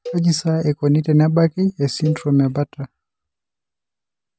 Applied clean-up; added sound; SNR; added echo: none; Cowbell; 19 dB; none.